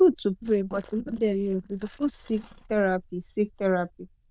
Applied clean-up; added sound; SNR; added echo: neural diffusion model UNIVERSE++.